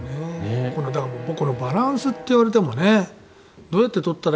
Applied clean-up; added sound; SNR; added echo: none; Bowed string instrument; 17 dB; none.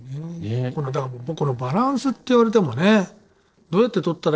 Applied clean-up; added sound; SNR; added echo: neural separator model SepFormer DNS4.